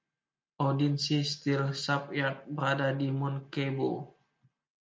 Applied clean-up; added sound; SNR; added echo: none; none; none; none.